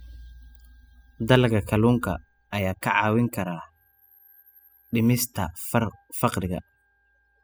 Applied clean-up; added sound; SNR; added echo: classical method spectral subtraction.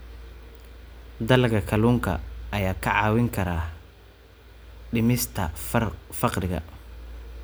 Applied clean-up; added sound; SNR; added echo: none; none; none; none.